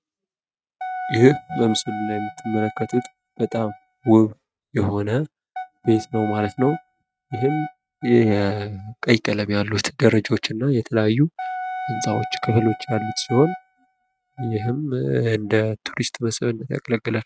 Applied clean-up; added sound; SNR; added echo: neural mask model RNNoise.